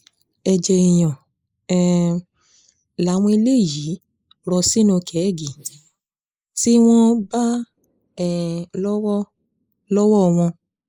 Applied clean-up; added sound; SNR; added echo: neural mask model Resemble Enhance denoiser.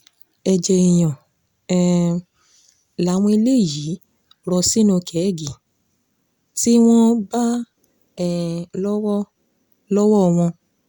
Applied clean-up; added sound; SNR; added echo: none; none; none; none.